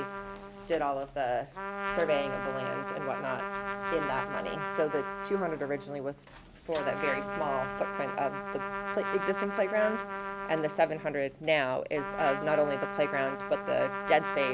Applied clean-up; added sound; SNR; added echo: none; Trumpet; 5 dB; none.